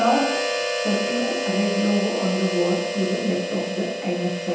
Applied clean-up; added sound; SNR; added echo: none; Harmonica; 2 dB; reverberation time 0.9 s.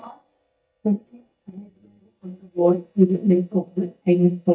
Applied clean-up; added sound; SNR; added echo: neural mask model DeepFilterNet 3.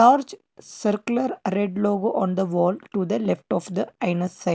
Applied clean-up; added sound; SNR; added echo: none; none; none; none.